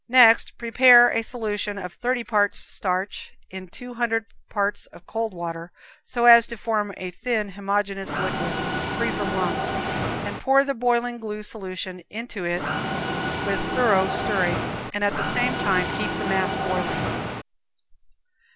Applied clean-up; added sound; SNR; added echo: none; Mechanisms; 1 dB; none.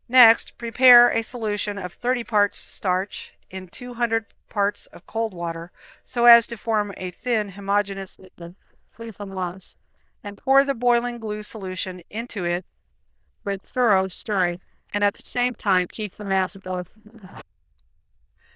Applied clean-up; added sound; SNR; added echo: neural diffusion model UNIVERSE++.